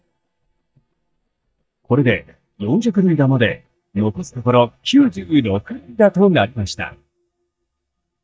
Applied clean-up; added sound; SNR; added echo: neural mask model DeepFilterNet 3.